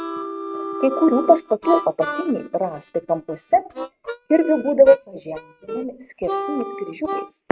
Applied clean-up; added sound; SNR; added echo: neural mask model RNNoise.